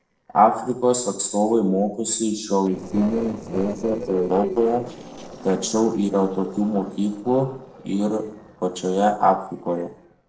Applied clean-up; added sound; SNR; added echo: neural separator model SepFormer DNS4.